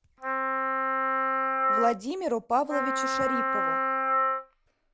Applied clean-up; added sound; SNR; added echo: none; Wind instrument, woodwind instrument; -5 dB; none.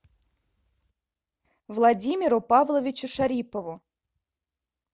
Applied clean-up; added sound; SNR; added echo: none; none; none; none.